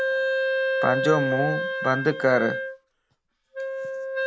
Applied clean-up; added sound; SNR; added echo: none; Wind instrument, woodwind instrument; 0 dB; none.